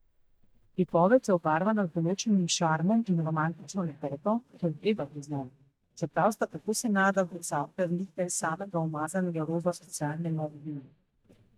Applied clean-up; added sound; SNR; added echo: neural mask model DeepFilterNet 3.